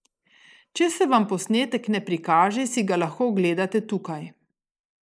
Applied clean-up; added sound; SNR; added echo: neural mask model Resemble Enhance denoiser.